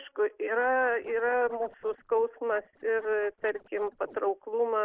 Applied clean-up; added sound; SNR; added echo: neural separator model SepFormer DNS4.